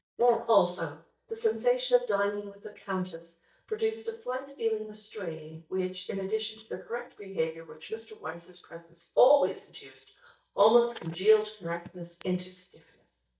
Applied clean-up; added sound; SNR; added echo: neural mask model DeepFilterNet 3.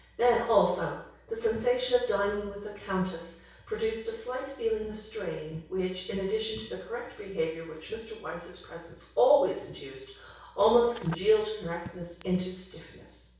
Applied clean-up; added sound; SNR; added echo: none; Telephone; 17 dB; reverberation time 0.6 s.